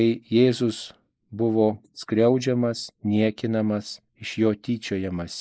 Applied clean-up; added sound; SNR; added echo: neural mask model Resemble Enhance denoiser.